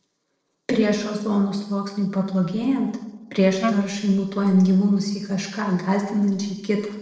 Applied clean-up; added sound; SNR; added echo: neural separator model SepFormer DNS4.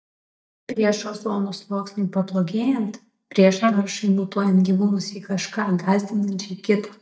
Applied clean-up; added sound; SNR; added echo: neural mask model DeepFilterNet 3.